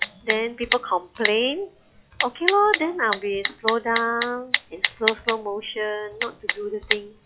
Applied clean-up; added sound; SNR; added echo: classical method log-MMSE.